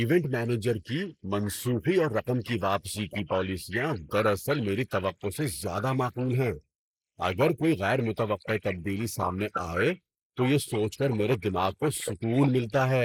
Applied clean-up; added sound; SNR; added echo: neural mask model Resemble Enhance denoiser.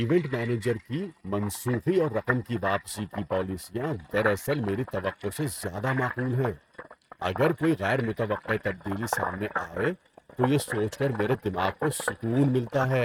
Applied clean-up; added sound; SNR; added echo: neural mask model RNNoise.